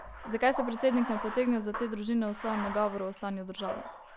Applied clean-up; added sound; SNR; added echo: none; Bathtub (filling or washing); 10 dB; none.